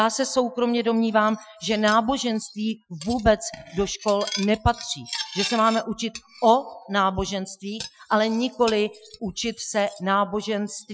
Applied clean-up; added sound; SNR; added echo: classical method Wiener filter.